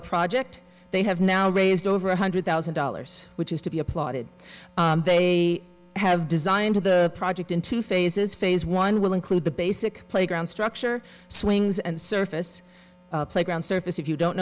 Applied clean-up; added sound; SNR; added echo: none; none; none; none.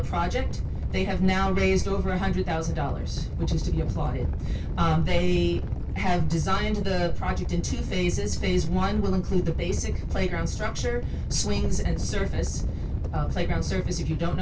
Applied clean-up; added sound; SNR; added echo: none; Animal; 2 dB; reverberation time 0.2 s.